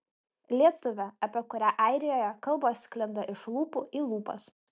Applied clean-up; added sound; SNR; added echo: none; none; none; none.